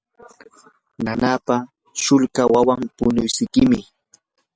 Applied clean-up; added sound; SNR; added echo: none; none; none; none.